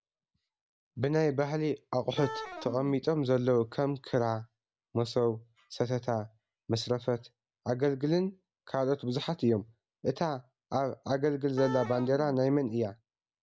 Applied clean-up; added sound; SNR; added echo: none; Wind instrument, woodwind instrument; 11 dB; none.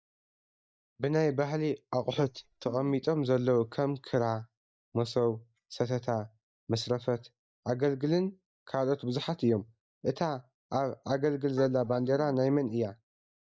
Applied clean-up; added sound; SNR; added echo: neural mask model DeepFilterNet 3.